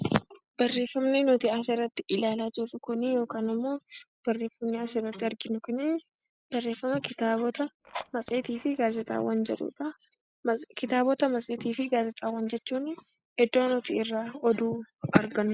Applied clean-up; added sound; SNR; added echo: neural mask model Resemble Enhance denoiser.